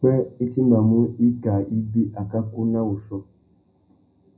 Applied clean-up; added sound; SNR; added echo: none; none; none; reverberation time 0.4 s.